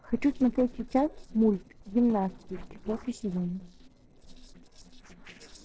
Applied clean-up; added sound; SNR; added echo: neural separator model SepFormer DNS4.